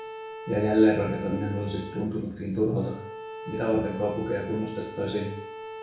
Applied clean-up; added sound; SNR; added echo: none; Bowed string instrument; 12 dB; reverberation time 0.6 s.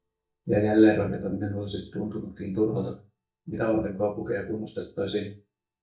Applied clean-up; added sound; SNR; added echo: neural mask model DeepFilterNet 3.